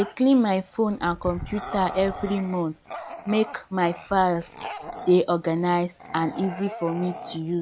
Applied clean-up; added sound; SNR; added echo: none; Bark / Growling; 14 dB; none.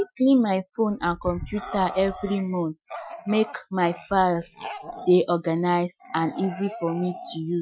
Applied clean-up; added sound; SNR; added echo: classical method Wiener filter.